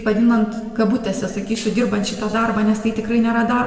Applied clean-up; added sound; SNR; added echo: neural separator model SepFormer DNS4.